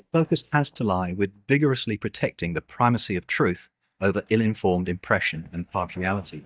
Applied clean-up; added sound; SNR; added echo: neural mask model DeepFilterNet 3.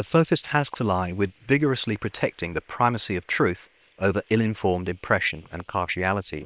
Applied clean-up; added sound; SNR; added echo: neural separator model SepFormer WHAM!.